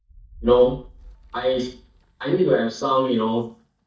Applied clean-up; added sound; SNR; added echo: neural mask model DeepFilterNet 3.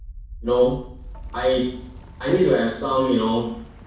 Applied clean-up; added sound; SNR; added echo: none; Wind; 16 dB; reverberation time 0.6 s.